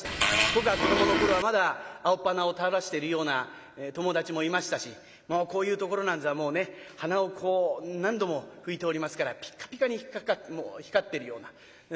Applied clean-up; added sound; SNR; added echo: none; Fart; -3 dB; none.